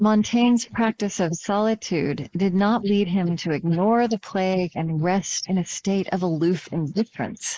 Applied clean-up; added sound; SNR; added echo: neural mask model Resemble Enhance denoiser.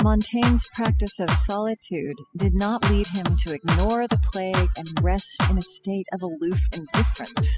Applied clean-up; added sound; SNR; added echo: classical method spectral subtraction.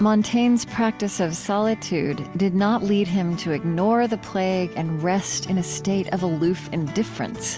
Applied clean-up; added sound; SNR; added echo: none; none; none; none.